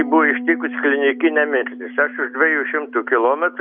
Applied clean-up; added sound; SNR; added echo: none; Bass guitar; 13 dB; none.